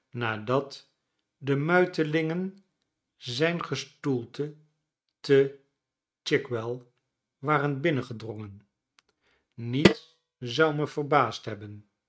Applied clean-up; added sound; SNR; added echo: neural mask model RNNoise.